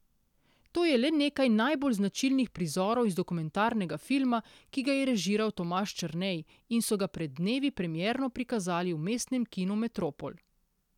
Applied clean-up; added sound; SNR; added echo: none; none; none; none.